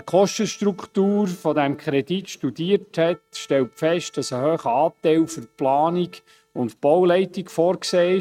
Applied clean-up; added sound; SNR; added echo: neural mask model RNNoise.